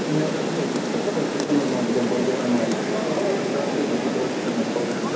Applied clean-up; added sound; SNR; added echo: none; Rain; -1 dB; reverberation time 0.4 s.